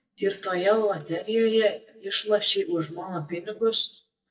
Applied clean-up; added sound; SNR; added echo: neural mask model DeepFilterNet 3.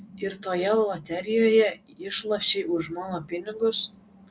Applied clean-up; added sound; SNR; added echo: none; none; none; none.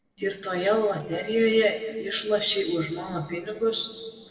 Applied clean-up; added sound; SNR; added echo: neural separator model SepFormer DNS4.